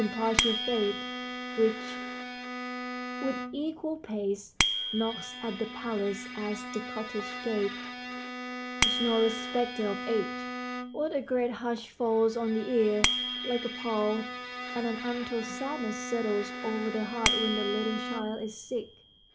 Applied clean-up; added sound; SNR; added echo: none; Bowed string instrument + Bicycle bell; 3 dB; none.